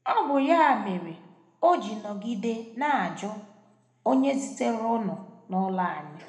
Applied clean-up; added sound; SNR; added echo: none; none; none; reverberation time 0.8 s.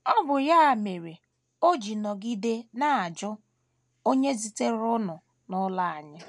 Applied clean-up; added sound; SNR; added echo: none; none; none; none.